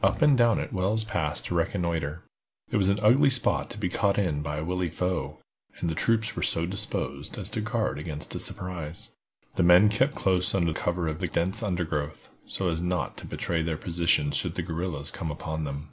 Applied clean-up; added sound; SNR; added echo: none; none; none; none.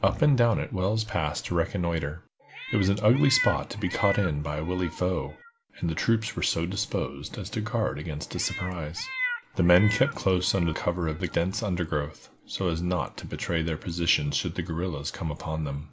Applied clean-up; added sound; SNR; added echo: none; Meow; 10 dB; none.